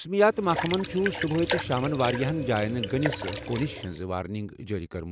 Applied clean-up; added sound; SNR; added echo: none; Liquid; 6 dB; none.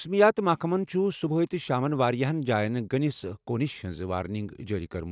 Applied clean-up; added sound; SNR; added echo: none; none; none; none.